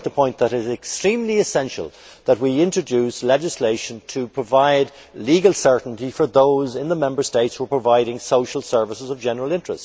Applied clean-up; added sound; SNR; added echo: none; none; none; none.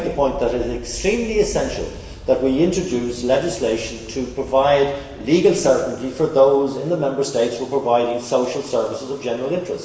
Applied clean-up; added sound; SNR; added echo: none; Wind; 19 dB; reverberation time 1.2 s.